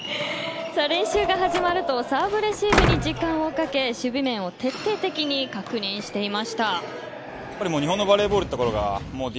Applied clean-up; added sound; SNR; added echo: none; Slam; 4 dB; none.